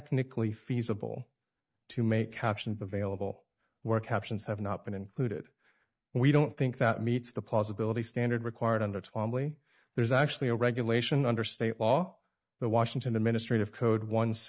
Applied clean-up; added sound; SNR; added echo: neural mask model DeepFilterNet 3.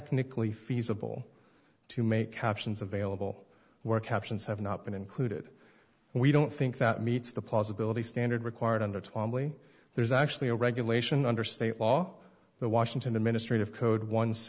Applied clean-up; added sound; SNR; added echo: none; none; none; none.